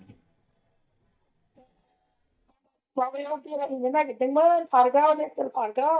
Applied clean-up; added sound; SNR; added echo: neural mask model DeepFilterNet 3.